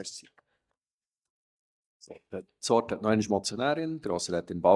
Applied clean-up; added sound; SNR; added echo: neural mask model DeepFilterNet 3.